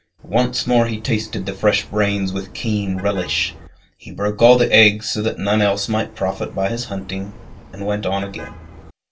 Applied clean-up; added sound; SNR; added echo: none; Car passing by; 19 dB; reverberation time 0.2 s.